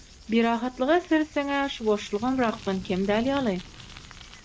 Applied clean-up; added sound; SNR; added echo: none; Thunder / Cricket + Bicycle; 18 dB; none.